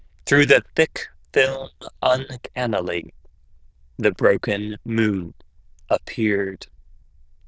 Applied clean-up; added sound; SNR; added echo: neural diffusion model UNIVERSE++.